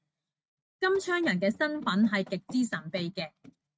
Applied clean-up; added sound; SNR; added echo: neural mask model RNNoise.